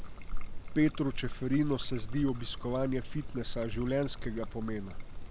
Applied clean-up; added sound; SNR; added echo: none; Trickle, dribble; 2 dB; none.